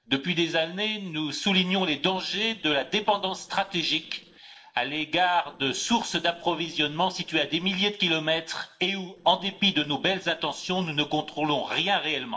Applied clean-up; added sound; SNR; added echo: neural separator model SepFormer DNS4.